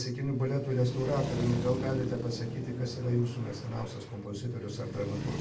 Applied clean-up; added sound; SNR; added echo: none; Traffic noise, roadway noise; 6 dB; reverberation time 0.3 s.